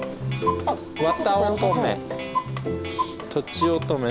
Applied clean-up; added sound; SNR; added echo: none; Clock; 7 dB; none.